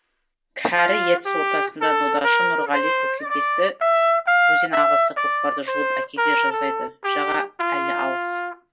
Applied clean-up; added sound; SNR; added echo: none; Trumpet; -4 dB; reverberation time 0.1 s.